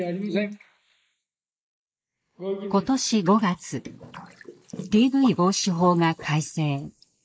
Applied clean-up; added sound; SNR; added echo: neural mask model Resemble Enhance denoiser.